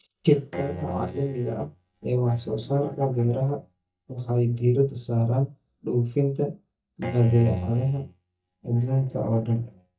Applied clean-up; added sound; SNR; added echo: neural mask model DeepFilterNet 3.